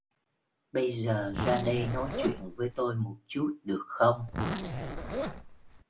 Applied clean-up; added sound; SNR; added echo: none; Zipper (clothing); 3 dB; none.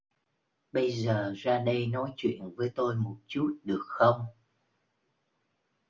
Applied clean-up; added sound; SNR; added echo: none; none; none; none.